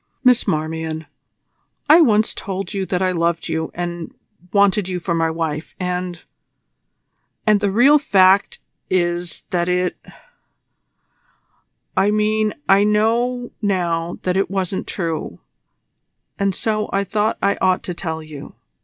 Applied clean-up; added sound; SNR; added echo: none; none; none; none.